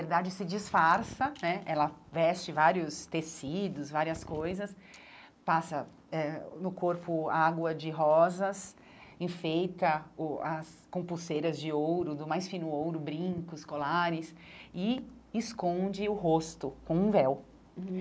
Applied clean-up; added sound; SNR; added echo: none; none; none; none.